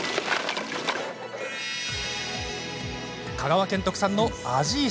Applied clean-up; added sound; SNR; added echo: none; none; none; none.